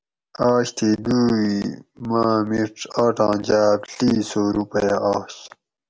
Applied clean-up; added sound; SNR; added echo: none; none; none; none.